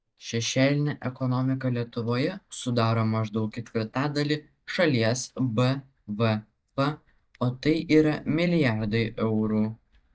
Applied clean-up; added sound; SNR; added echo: neural mask model DeepFilterNet 3.